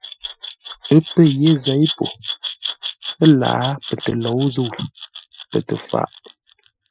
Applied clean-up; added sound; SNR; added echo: classical method Wiener filter.